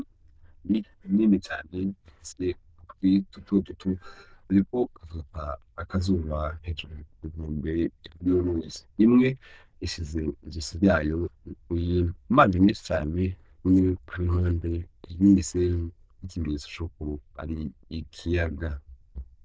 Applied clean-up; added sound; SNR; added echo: neural diffusion model UNIVERSE++.